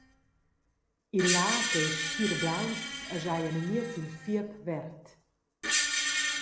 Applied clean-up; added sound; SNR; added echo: none; Screech; 0 dB; none.